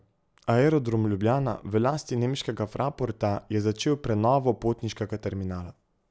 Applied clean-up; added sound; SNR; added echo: none; none; none; none.